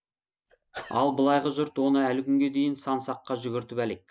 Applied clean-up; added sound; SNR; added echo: none; Sneeze / Cough; 20 dB; none.